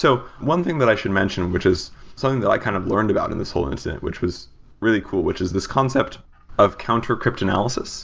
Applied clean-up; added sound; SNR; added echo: none; none; none; none.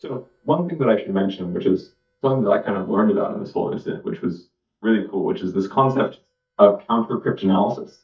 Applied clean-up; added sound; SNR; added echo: neural mask model DeepFilterNet 3.